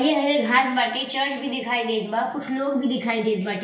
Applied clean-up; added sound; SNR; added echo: none; none; none; reverberation time 0.8 s.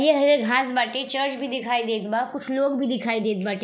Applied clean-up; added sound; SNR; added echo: none; none; none; none.